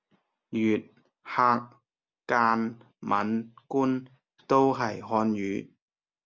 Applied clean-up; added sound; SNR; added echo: none; none; none; none.